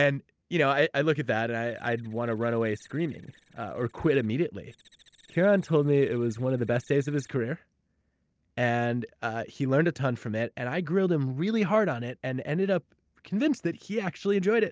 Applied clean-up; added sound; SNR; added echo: neural separator model SepFormer DNS4.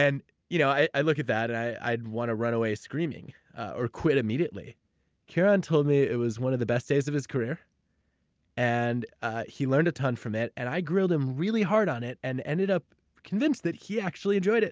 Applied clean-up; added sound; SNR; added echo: none; none; none; none.